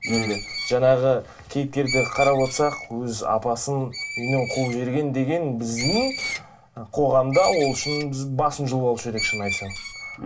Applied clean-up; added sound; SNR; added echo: none; Screech; 9 dB; reverberation time 0.2 s.